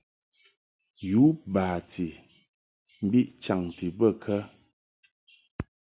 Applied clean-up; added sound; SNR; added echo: none; none; none; none.